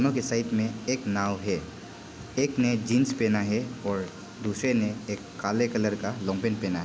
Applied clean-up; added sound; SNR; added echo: none; none; none; none.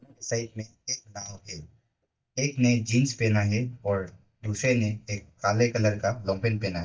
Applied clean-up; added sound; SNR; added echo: neural mask model DeepFilterNet 3.